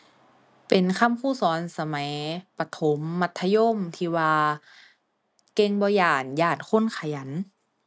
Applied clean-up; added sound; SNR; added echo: none; none; none; none.